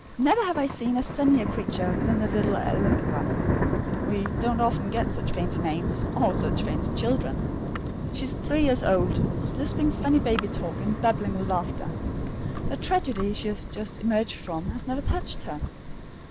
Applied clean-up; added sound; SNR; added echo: none; Thunder; 1 dB; none.